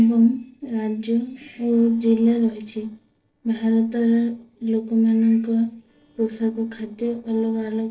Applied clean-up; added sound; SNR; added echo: neural separator model SepFormer DNS4.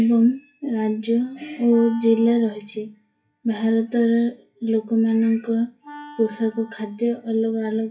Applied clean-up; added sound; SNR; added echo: classical method WPE with log-MMSE.